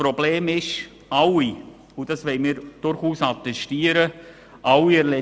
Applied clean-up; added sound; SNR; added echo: none; none; none; none.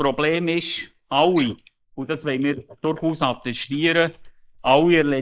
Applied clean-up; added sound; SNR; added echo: neural mask model Resemble Enhance denoiser.